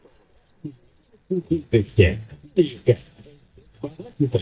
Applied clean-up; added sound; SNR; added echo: neural mask model DeepFilterNet 3.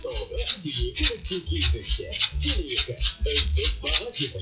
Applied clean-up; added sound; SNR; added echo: classical method WPE with log-MMSE.